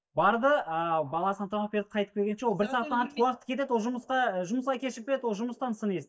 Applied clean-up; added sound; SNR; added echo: neural mask model DeepFilterNet 3.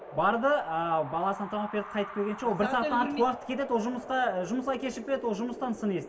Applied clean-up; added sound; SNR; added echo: none; Wind; 14 dB; reverberation time 0.7 s.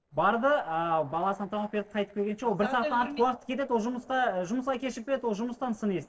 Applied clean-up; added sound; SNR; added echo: neural separator model SepFormer DNS4.